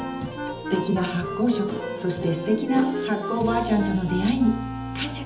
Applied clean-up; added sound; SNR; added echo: none; Wind instrument, woodwind instrument; 9 dB; reverberation time 1.2 s.